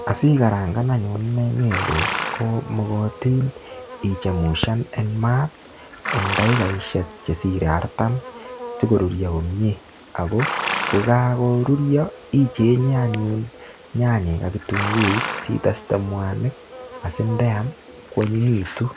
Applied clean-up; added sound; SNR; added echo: none; Livestock, farm animals, working animals; 10 dB; none.